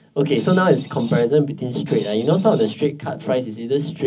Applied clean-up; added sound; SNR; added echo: none; Screech; 20 dB; reverberation time 0.4 s.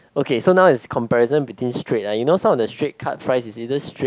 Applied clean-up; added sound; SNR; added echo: none; none; none; none.